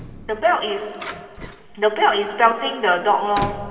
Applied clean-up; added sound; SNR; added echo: none; Door; 15 dB; reverberation time 2.6 s.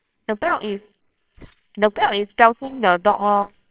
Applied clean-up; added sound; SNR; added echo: neural separator model SepFormer WHAMR!.